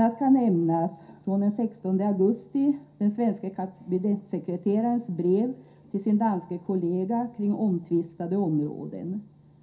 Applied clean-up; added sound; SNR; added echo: none; none; none; reverberation time 0.3 s.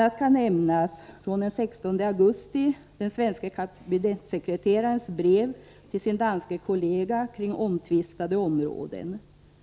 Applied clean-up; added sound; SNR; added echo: none; none; none; none.